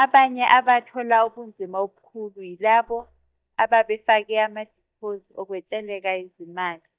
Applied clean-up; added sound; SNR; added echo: neural mask model DeepFilterNet 3.